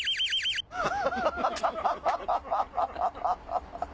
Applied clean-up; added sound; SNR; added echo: none; none; none; none.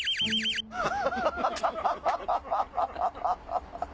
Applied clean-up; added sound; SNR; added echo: none; Bowed string instrument; 16 dB; none.